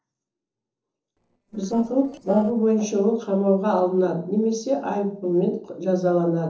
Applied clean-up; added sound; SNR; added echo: neural separator model SepFormer DNS4.